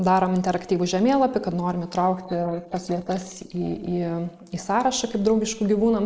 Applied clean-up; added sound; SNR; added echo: neural mask model Resemble Enhance denoiser.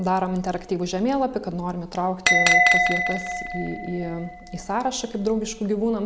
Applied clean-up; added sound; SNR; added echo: none; Bell; 0 dB; none.